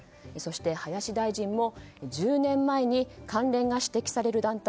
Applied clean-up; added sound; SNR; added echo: none; none; none; none.